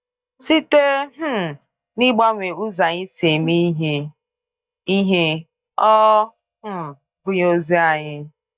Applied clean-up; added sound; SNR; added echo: neural mask model DeepFilterNet 3.